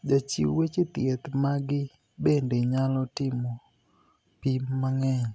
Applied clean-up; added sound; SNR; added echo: none; none; none; none.